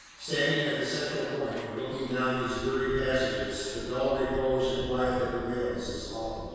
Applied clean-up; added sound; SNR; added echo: none; Bus; 13 dB; reverberation time 2.0 s.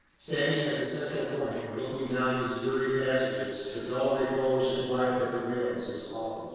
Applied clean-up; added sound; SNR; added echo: neural separator model SepFormer DNS4.